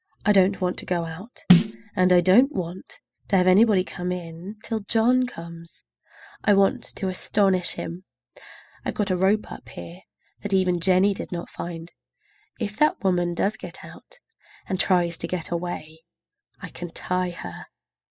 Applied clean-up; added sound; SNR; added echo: classical method spectral subtraction.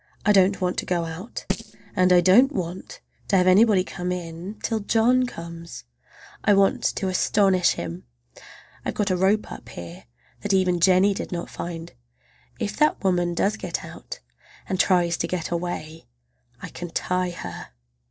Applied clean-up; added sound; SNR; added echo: neural separator model SepFormer DNS4.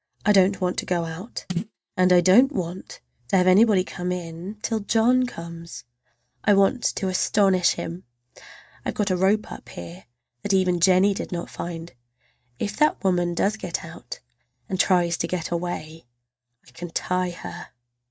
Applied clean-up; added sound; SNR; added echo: neural mask model RNNoise.